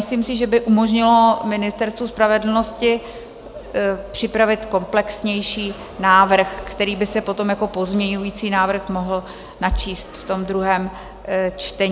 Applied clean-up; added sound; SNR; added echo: none; none; none; none.